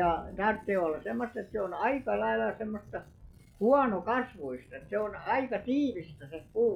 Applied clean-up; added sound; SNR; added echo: classical method log-MMSE.